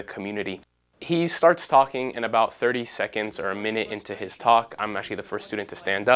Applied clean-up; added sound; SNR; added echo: none; none; none; none.